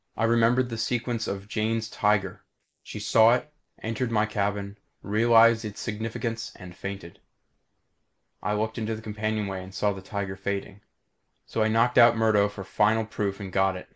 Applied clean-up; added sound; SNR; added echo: neural mask model Resemble Enhance denoiser.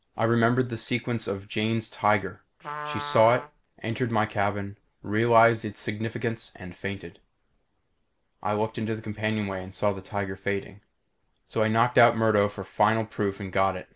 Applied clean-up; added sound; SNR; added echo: none; Trumpet; 13 dB; none.